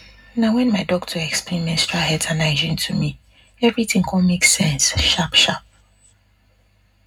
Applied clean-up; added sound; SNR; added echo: none; none; none; reverberation time 0.3 s.